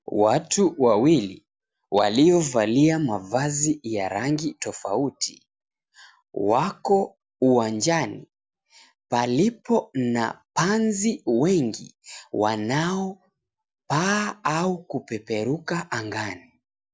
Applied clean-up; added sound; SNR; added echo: none; none; none; none.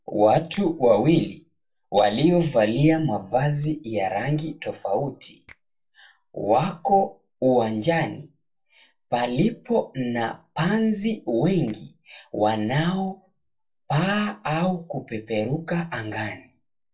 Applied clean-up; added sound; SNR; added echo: neural separator model SepFormer DNS4.